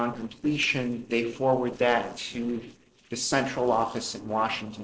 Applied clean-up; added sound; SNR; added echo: neural separator model SepFormer DNS4.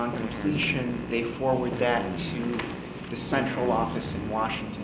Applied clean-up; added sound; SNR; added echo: none; Fart; 8 dB; none.